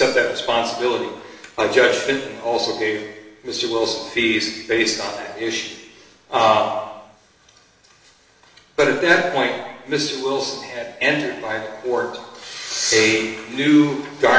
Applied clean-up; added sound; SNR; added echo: none; none; none; reverberation time 1.0 s.